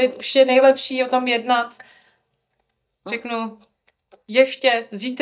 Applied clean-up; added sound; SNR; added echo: neural mask model DeepFilterNet 3.